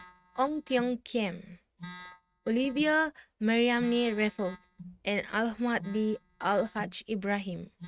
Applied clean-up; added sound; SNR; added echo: neural mask model RNNoise.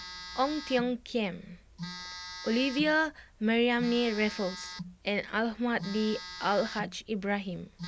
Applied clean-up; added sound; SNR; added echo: none; Telephone; 13 dB; none.